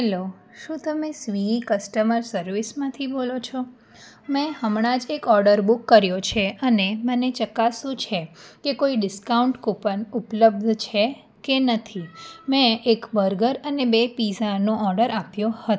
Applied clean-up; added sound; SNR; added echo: none; none; none; none.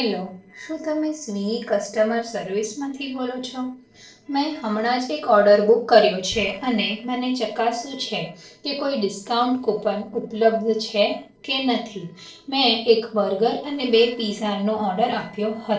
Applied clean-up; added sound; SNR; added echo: neural separator model SepFormer DNS4.